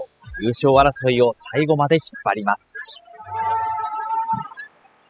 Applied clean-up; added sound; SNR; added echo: classical method spectral subtraction.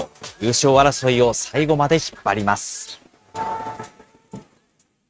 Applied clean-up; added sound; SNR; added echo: neural mask model RNNoise.